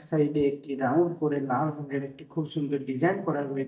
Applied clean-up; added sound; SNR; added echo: neural mask model DeepFilterNet 3.